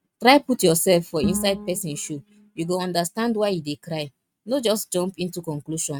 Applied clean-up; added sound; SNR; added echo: neural mask model RNNoise.